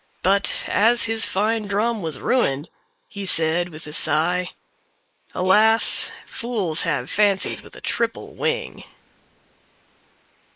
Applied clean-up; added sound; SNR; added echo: neural mask model Resemble Enhance denoiser.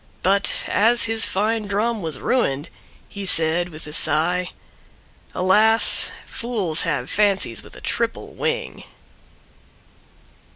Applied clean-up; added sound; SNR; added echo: none; none; none; none.